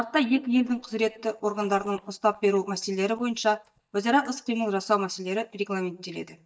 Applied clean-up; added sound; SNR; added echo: neural mask model DeepFilterNet 3.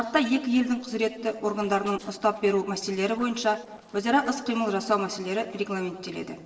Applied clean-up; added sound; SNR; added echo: neural separator model SepFormer DNS4.